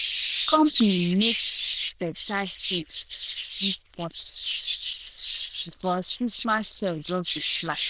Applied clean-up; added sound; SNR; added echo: neural diffusion model UNIVERSE++.